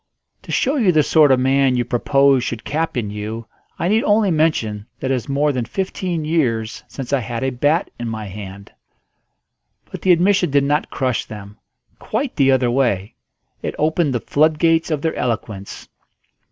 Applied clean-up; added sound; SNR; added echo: none; none; none; none.